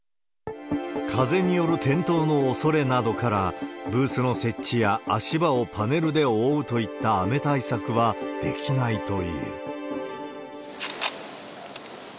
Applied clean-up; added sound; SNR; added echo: none; none; none; none.